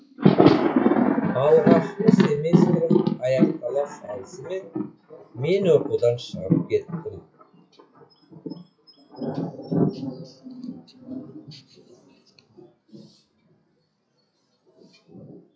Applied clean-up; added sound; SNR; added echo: classical method WPE with log-MMSE.